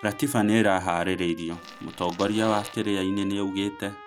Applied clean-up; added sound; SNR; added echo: none; Fart + Trumpet; 17 dB; none.